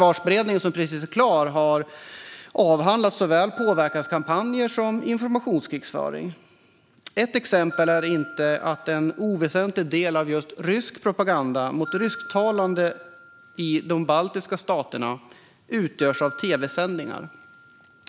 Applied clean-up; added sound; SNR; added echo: none; Glockenspiel; 18 dB; none.